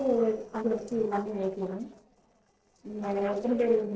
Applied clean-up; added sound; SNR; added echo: neural separator model SepFormer DNS4.